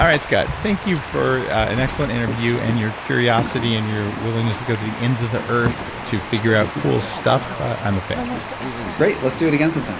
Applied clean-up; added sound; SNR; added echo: none; Boat, Water vehicle + Water; 7 dB; none.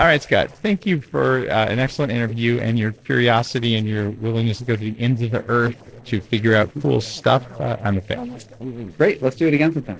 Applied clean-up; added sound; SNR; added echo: neural separator model SepFormer DNS4.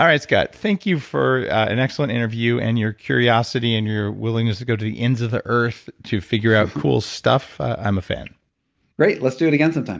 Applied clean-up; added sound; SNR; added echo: none; none; none; none.